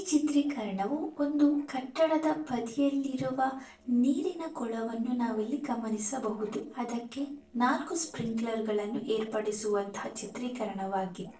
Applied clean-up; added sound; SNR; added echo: neural separator model SepFormer DNS4.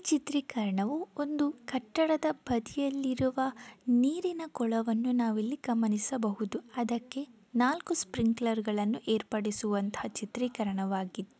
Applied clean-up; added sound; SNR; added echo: none; none; none; none.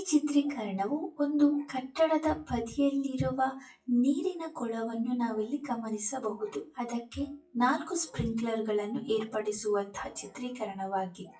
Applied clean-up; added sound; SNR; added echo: classical method WPE with log-MMSE.